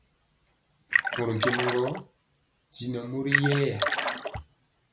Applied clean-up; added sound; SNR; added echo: none; Splash, splatter; -3 dB; none.